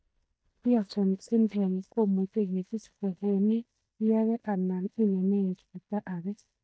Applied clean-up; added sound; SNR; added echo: neural mask model DeepFilterNet 3.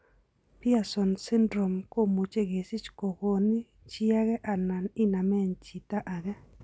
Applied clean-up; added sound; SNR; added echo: none; none; none; none.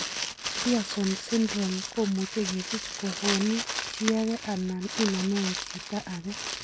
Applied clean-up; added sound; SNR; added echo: none; Crumpling, crinkling; 5 dB; none.